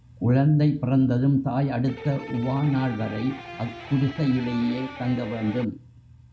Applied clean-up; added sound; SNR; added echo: none; Electric guitar; 15 dB; none.